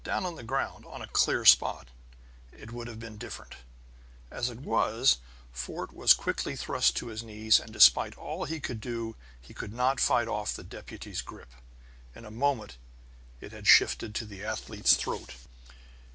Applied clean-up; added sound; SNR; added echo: none; none; none; none.